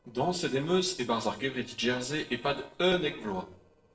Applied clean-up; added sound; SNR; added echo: neural separator model SepFormer DNS4.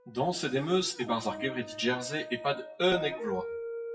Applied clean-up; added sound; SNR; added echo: classical method WPE with log-MMSE.